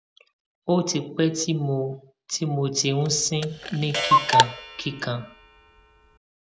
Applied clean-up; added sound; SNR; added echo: none; Clock; -1 dB; none.